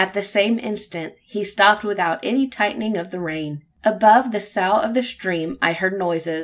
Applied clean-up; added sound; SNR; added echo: none; none; none; none.